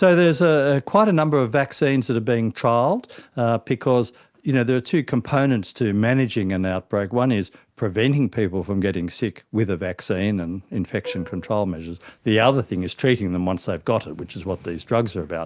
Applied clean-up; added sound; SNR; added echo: none; Plucked string instrument; 19 dB; none.